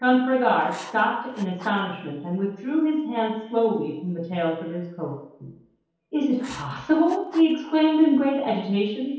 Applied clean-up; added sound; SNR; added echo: neural separator model SepFormer DNS4.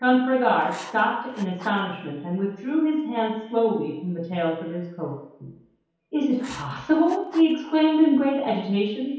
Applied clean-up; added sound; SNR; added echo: none; Writing; 20 dB; reverberation time 2.2 s.